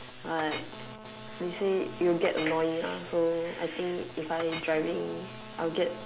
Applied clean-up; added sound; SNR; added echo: none; Telephone + Chink, clink; 14 dB; none.